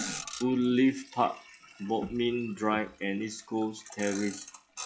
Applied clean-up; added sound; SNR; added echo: classical method log-MMSE.